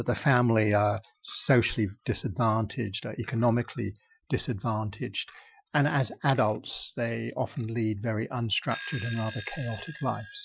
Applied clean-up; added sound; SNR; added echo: classical method Wiener filter.